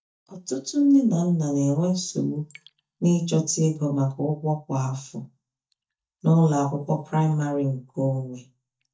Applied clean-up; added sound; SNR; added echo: neural mask model DeepFilterNet 3.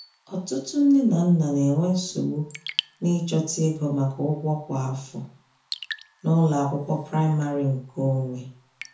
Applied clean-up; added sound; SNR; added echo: none; Raindrop / Drip; 18 dB; reverberation time 0.6 s.